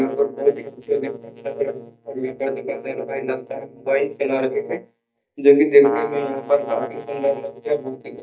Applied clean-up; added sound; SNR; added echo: neural mask model DeepFilterNet 3.